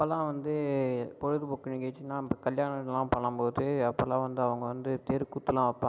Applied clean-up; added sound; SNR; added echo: none; none; none; none.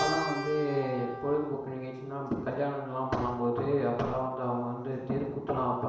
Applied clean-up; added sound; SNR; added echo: none; Keyboard (musical); 10 dB; reverberation time 0.6 s.